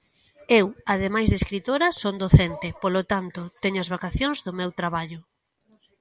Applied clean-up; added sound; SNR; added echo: none; none; none; none.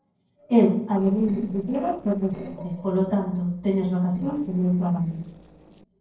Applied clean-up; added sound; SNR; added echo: neural separator model SepFormer DNS4.